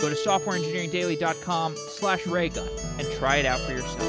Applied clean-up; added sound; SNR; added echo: none; Acoustic guitar; 6 dB; none.